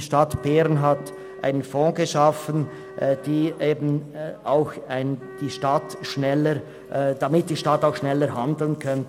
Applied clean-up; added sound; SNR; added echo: none; Wind instrument, woodwind instrument; 18 dB; none.